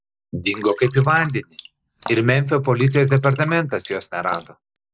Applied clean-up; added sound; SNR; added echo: none; Drip; 17 dB; none.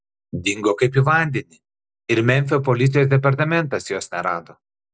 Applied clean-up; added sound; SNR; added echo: none; none; none; none.